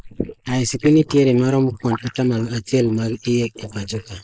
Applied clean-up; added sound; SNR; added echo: neural mask model Resemble Enhance denoiser.